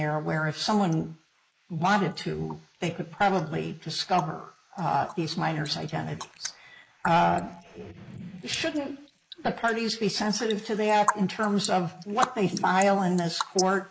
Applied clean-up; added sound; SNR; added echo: neural mask model Resemble Enhance denoiser.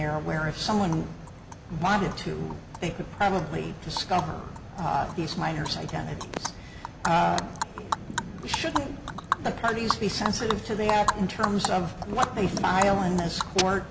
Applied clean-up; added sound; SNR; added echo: none; Animal; 7 dB; none.